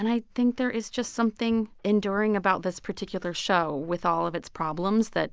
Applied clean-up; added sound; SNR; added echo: none; none; none; none.